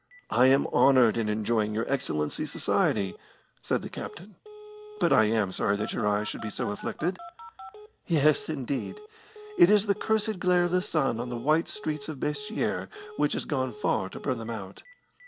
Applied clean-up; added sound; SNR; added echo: none; Telephone; 19 dB; none.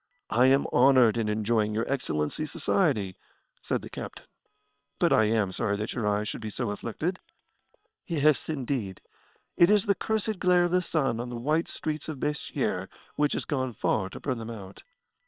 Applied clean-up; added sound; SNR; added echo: neural separator model SepFormer WHAM!.